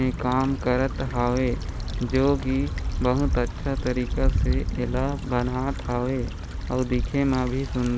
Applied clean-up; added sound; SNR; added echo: none; Stream / Trickle, dribble / Traffic noise, roadway noise; 2 dB; none.